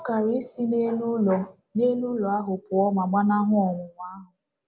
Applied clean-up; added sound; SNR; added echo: none; none; none; none.